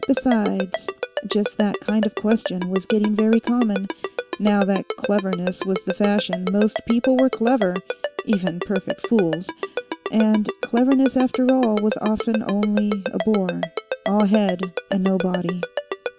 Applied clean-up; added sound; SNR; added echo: none; Ringtone; 8 dB; none.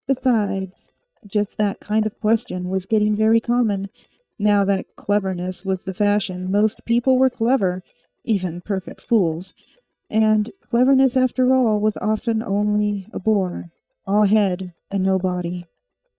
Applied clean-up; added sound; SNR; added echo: neural mask model DeepFilterNet 3.